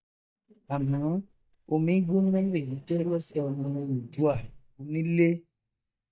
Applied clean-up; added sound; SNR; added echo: neural mask model DeepFilterNet 3.